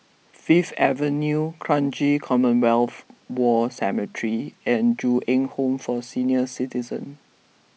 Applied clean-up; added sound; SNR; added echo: none; none; none; none.